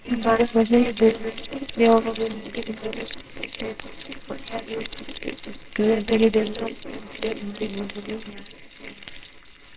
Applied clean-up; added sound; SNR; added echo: neural separator model SepFormer WHAMR!.